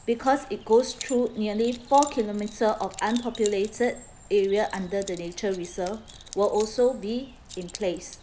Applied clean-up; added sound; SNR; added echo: none; Bird + Keys jangling; 17 dB; none.